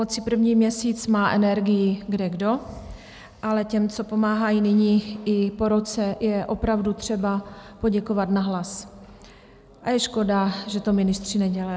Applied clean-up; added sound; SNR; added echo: none; none; none; none.